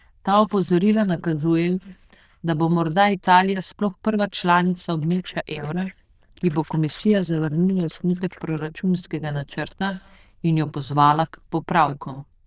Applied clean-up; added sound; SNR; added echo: neural diffusion model UNIVERSE++.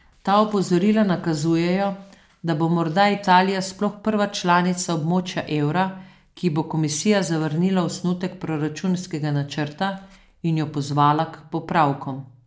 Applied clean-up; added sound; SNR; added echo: none; none; none; none.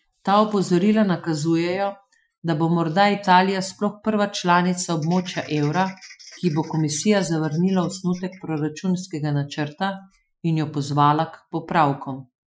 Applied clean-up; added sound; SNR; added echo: classical method Wiener filter.